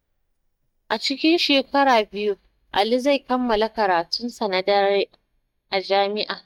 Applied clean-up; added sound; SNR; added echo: neural mask model DeepFilterNet 3.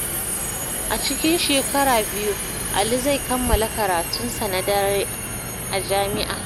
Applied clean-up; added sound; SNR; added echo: none; Subway, metro, underground; 3 dB; none.